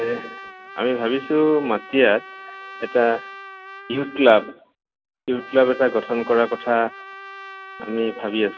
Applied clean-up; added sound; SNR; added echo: none; Trumpet; 17 dB; none.